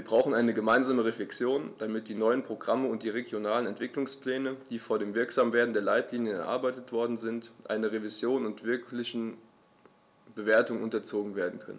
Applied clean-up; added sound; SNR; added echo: none; none; none; none.